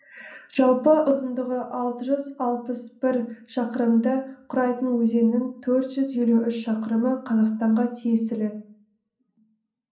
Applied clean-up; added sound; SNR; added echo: none; none; none; reverberation time 0.6 s.